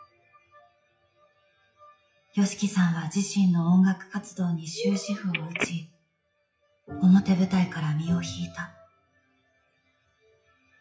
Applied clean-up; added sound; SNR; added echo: classical method WPE with log-MMSE.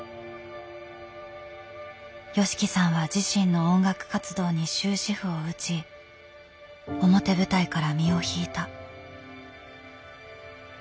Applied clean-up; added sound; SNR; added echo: none; none; none; none.